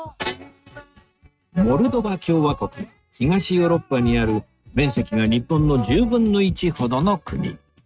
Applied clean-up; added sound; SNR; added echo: neural mask model RNNoise.